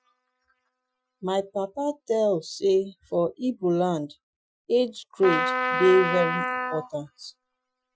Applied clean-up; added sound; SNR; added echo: classical method Wiener filter.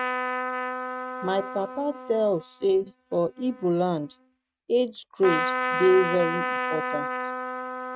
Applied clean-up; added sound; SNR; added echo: neural mask model RNNoise.